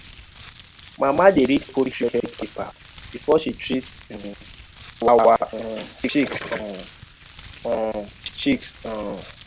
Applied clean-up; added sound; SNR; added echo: none; Crumpling, crinkling + Gurgling; 17 dB; none.